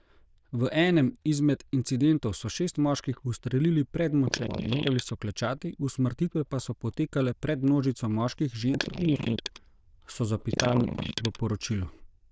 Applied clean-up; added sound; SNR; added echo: neural diffusion model UNIVERSE++.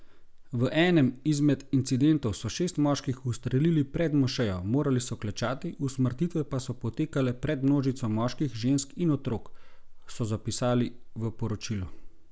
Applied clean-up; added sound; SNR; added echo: none; none; none; none.